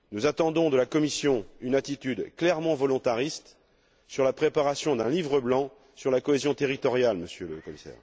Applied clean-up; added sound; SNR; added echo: none; none; none; none.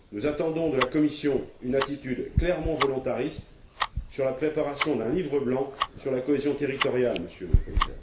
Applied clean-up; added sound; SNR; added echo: none; Tick-tock; 4 dB; reverberation time 0.5 s.